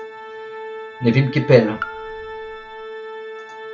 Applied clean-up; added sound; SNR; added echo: none; Raindrop / Drip + Organ; 10 dB; none.